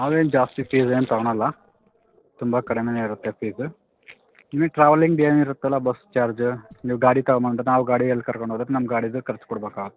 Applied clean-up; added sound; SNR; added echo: neural separator model SepFormer DNS4.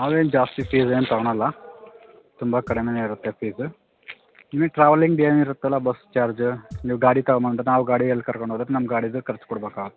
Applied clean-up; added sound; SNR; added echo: none; Thump, thud; 19 dB; none.